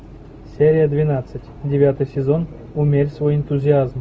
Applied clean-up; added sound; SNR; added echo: none; none; none; none.